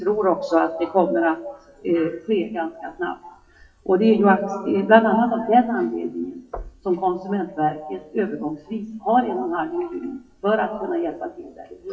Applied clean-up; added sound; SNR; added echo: classical method WPE with log-MMSE.